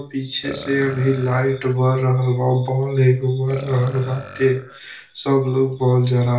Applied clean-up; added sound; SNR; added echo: none; Burping, eructation; 19 dB; reverberation time 0.4 s.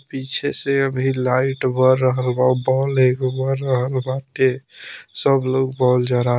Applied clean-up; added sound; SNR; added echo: none; none; none; none.